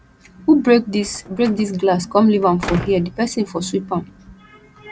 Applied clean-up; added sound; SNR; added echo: none; Slam; 15 dB; none.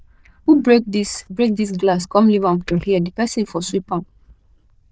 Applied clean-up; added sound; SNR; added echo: neural diffusion model UNIVERSE++.